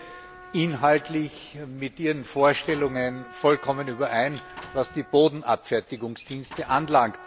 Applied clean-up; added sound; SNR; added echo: none; Trumpet + Squeak / Slam / Wood; 19 dB; none.